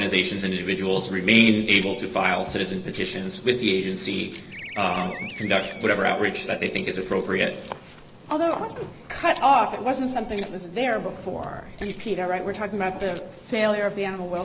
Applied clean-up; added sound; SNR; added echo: none; Keys jangling + Animal; 19 dB; none.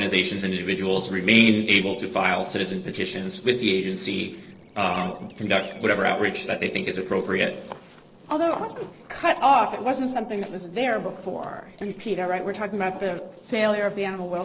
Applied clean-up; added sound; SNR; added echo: neural separator model SepFormer DNS4.